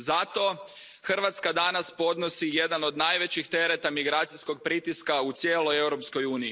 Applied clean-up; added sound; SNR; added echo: none; none; none; none.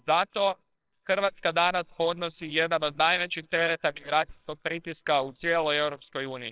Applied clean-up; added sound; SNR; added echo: neural separator model SepFormer WHAMR!.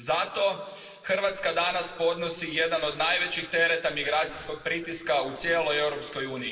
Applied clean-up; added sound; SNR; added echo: neural separator model SepFormer DNS4.